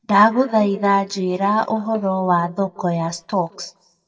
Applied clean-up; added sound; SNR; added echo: neural mask model DeepFilterNet 3.